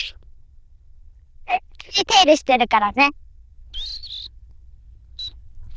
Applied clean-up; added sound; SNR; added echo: neural diffusion model UNIVERSE++.